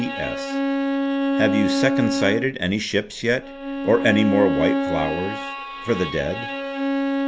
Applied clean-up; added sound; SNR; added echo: none; Bowed string instrument; 1 dB; none.